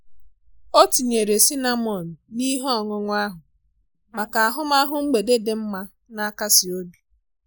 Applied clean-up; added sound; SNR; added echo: neural mask model Resemble Enhance denoiser.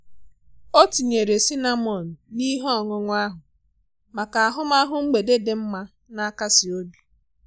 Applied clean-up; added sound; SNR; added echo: none; none; none; none.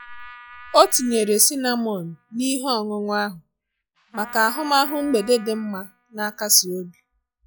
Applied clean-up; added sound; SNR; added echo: classical method log-MMSE.